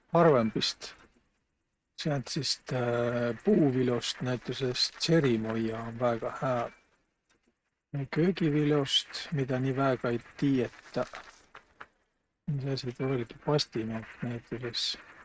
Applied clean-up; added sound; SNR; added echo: neural mask model RNNoise.